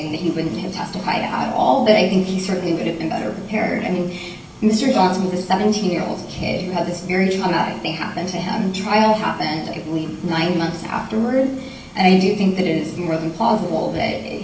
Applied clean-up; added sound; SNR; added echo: none; none; none; reverberation time 0.8 s.